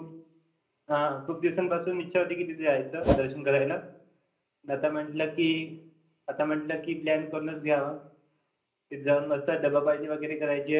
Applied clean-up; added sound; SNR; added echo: none; Whoosh, swoosh, swish; -2 dB; reverberation time 0.5 s.